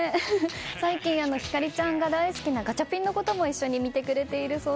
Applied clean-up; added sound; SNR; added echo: none; Gunshot, gunfire; 20 dB; none.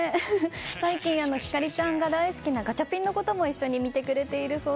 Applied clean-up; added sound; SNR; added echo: none; none; none; none.